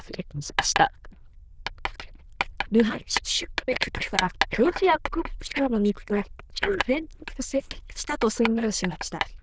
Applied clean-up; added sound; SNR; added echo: neural diffusion model UNIVERSE++.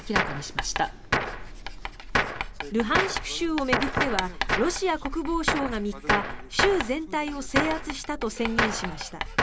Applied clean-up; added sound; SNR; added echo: none; Writing + Gunshot, gunfire; 0 dB; none.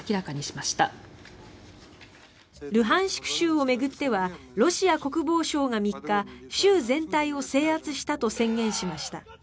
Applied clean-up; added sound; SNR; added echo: none; none; none; none.